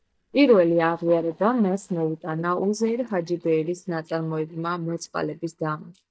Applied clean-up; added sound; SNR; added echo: neural mask model DeepFilterNet 3.